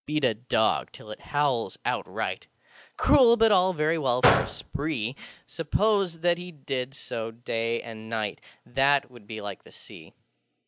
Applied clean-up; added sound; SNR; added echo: none; Gunshot, gunfire; 2 dB; none.